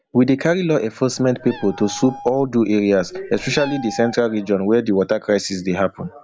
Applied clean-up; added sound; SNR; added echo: none; Meow; 17 dB; none.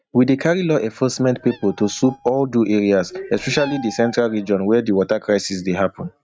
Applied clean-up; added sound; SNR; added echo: neural mask model RNNoise.